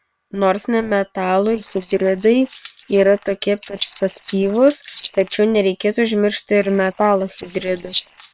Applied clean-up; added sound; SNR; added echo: neural separator model SepFormer WHAM!.